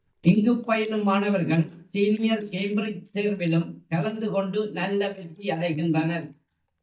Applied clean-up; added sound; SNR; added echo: neural mask model DeepFilterNet 3.